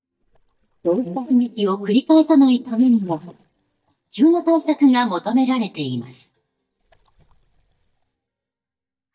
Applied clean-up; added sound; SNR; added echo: neural mask model DeepFilterNet 3.